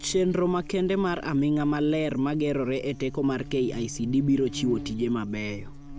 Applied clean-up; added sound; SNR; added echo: none; Buzz; 14 dB; none.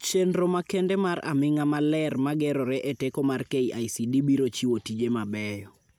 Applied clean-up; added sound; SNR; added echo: none; none; none; none.